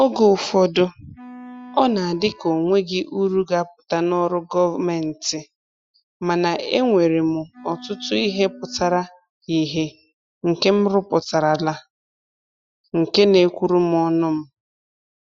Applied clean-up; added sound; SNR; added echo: classical method Wiener filter.